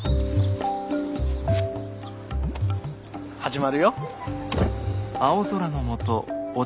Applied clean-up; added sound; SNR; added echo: none; none; none; none.